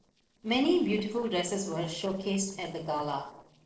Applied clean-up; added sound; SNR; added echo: neural separator model SepFormer DNS4.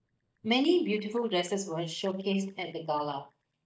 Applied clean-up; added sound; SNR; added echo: neural mask model DeepFilterNet 3.